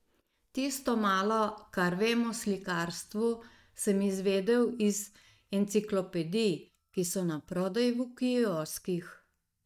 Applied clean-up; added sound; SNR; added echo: neural mask model DeepFilterNet 3.